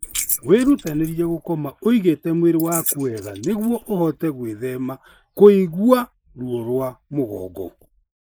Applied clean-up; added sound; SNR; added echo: neural mask model Resemble Enhance denoiser.